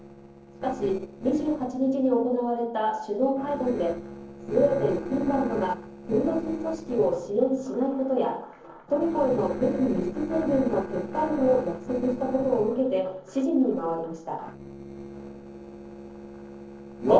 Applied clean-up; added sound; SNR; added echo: neural separator model SepFormer DNS4.